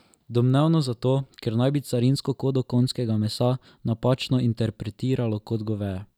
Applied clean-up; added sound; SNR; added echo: none; none; none; none.